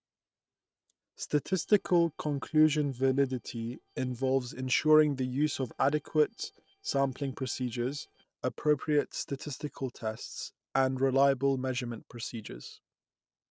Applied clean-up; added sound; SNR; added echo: neural separator model SepFormer DNS4.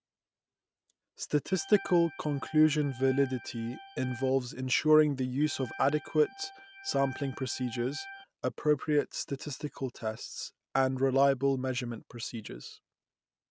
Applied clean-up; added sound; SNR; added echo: none; Organ; 17 dB; none.